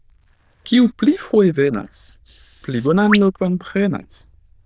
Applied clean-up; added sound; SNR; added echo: neural diffusion model UNIVERSE++.